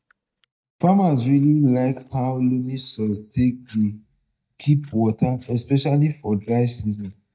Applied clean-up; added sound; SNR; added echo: neural mask model DeepFilterNet 3.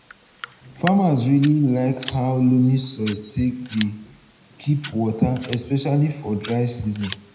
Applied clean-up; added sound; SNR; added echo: none; Scissors; 18 dB; reverberation time 0.8 s.